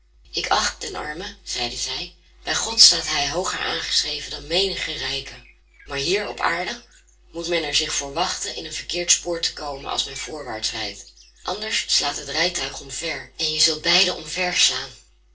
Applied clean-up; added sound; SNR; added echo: neural separator model SepFormer DNS4.